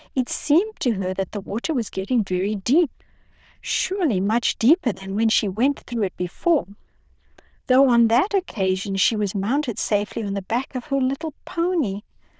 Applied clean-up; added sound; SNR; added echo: neural diffusion model UNIVERSE++.